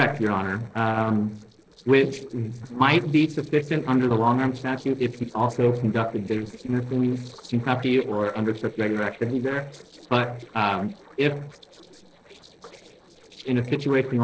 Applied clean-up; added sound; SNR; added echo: neural separator model SepFormer DNS4.